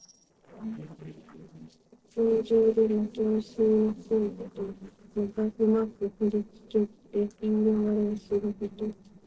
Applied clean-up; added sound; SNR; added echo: neural separator model SepFormer DNS4.